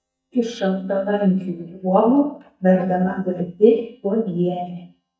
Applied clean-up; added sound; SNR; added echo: neural mask model DeepFilterNet 3.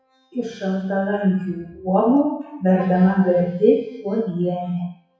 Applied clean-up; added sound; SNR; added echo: classical method WPE with log-MMSE.